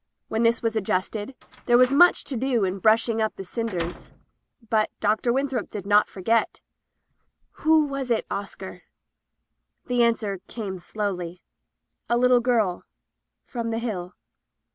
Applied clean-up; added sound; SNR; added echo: none; Slam; 17 dB; none.